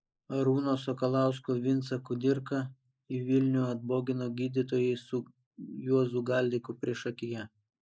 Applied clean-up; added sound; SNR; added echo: neural mask model Resemble Enhance denoiser.